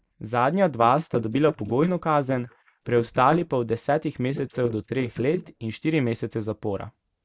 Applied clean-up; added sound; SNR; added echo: neural mask model Resemble Enhance denoiser.